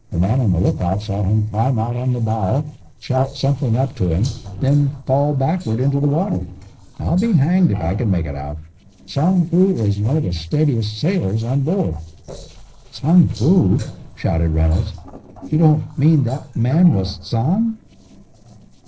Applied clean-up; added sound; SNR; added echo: neural separator model SepFormer DNS4.